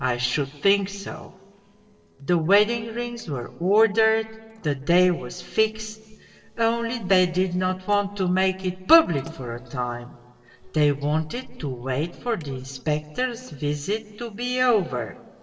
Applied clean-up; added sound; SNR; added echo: neural separator model SepFormer DNS4.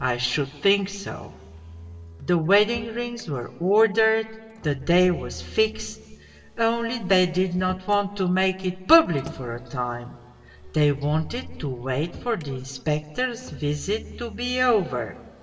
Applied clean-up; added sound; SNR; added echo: none; Motor vehicle (road); 20 dB; reverberation time 1.8 s.